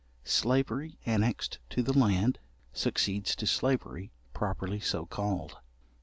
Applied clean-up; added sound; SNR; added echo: none; none; none; none.